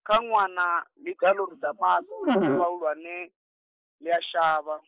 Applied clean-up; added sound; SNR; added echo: neural mask model Resemble Enhance denoiser.